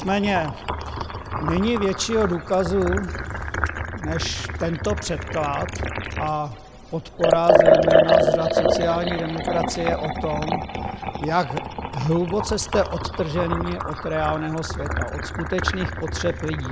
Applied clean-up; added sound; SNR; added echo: none; Liquid; -1 dB; none.